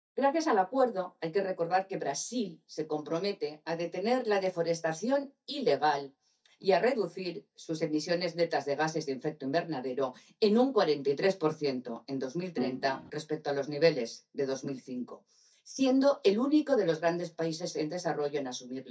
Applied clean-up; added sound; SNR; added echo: neural mask model DeepFilterNet 3.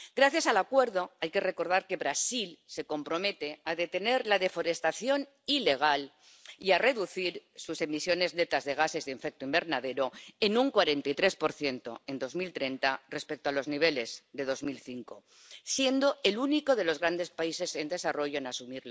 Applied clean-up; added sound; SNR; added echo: none; none; none; none.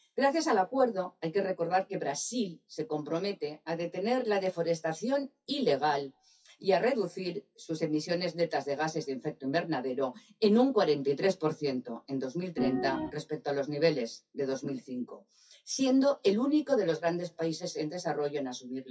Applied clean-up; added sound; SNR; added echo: classical method WPE with log-MMSE.